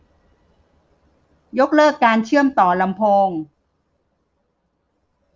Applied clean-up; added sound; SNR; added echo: none; none; none; none.